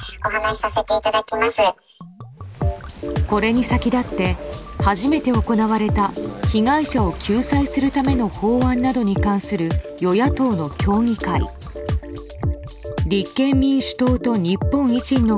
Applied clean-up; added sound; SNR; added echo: none; Liquid; 18 dB; none.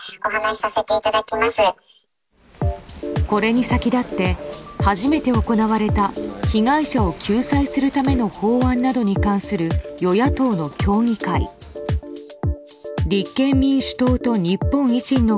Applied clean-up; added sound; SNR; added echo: none; none; none; none.